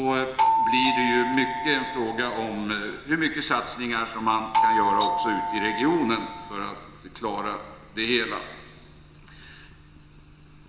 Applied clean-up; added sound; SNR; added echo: none; Doorbell; -2 dB; reverberation time 3.0 s.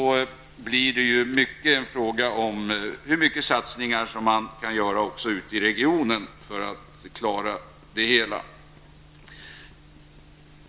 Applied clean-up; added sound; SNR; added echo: none; none; none; none.